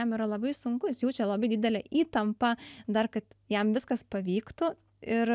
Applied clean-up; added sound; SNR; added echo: none; none; none; none.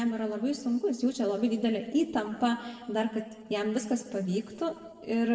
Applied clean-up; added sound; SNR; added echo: neural separator model SepFormer DNS4.